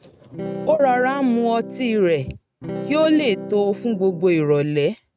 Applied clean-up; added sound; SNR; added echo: neural mask model RNNoise.